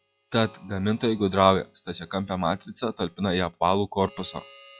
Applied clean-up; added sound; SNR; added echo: classical method log-MMSE.